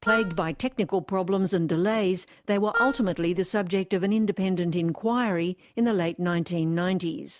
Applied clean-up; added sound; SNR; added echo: none; Wind instrument, woodwind instrument; 6 dB; none.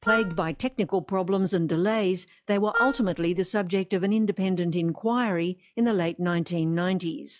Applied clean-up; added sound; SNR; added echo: classical method log-MMSE.